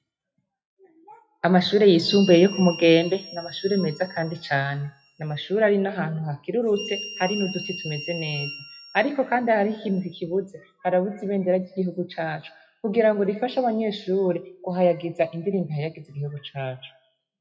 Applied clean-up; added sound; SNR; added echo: classical method WPE with log-MMSE.